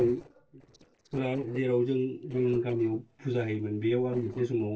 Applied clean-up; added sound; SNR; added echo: neural separator model SepFormer DNS4.